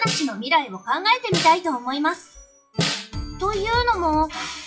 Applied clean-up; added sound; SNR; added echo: classical method WPE with log-MMSE.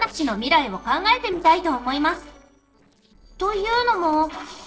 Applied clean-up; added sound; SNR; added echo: neural separator model SepFormer DNS4.